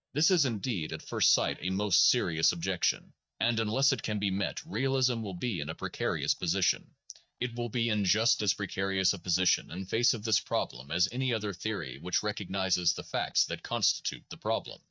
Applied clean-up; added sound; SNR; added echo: neural mask model DeepFilterNet 3.